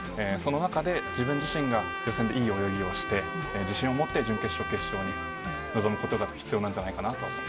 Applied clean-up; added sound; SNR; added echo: none; Trumpet; 7 dB; none.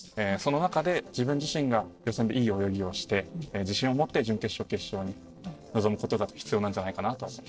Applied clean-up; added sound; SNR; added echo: neural separator model SepFormer DNS4.